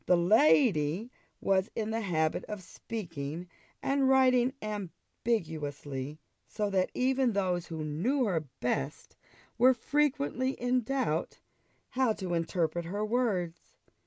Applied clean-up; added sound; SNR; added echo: none; none; none; none.